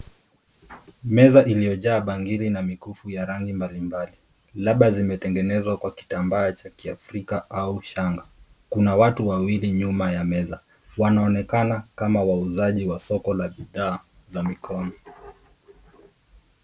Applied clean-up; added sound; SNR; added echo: none; none; none; none.